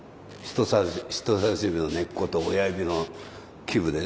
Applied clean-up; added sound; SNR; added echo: none; Zipper (clothing) / Sawing; 20 dB; none.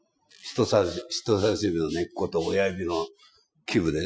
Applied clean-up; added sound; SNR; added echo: classical method Wiener filter.